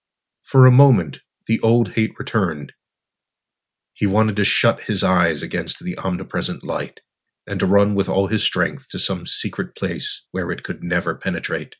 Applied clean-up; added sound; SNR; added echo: none; none; none; none.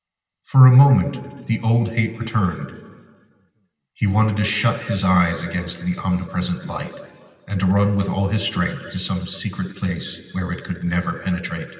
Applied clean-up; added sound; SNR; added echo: none; none; none; reverberation time 2.0 s.